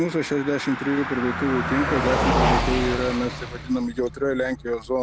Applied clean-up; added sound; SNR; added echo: none; Car passing by; 2 dB; none.